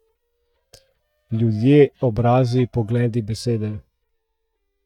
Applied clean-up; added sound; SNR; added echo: neural mask model DeepFilterNet 3.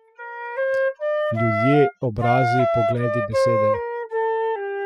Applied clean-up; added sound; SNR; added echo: classical method spectral subtraction.